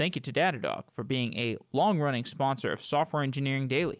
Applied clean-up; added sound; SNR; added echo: none; none; none; none.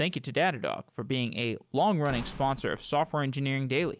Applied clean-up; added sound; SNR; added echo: none; Slam / Wood; 18 dB; none.